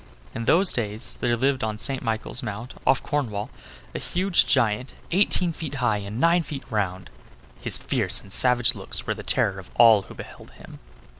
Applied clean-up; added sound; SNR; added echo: none; none; none; none.